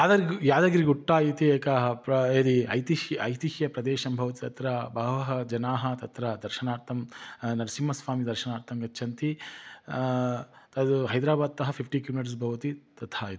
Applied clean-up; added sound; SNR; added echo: none; none; none; none.